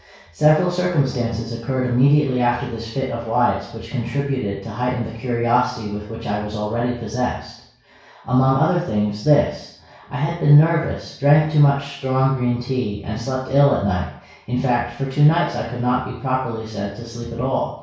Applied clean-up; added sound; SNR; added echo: none; none; none; reverberation time 0.6 s.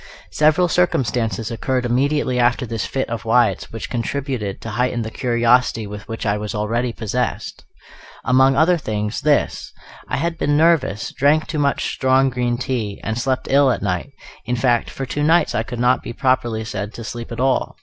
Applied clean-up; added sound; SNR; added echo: none; none; none; none.